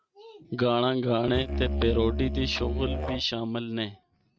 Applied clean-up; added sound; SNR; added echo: neural mask model RNNoise.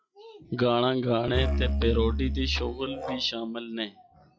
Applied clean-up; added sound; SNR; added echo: classical method log-MMSE.